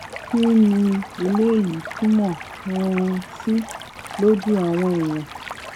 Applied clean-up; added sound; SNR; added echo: none; Stream; 14 dB; none.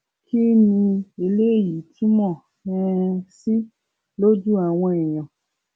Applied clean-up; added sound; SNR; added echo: none; none; none; none.